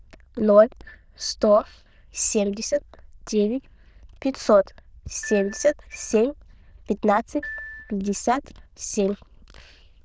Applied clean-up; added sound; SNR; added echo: neural diffusion model UNIVERSE++.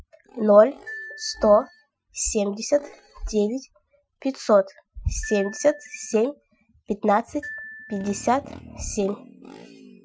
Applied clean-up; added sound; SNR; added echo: classical method Wiener filter.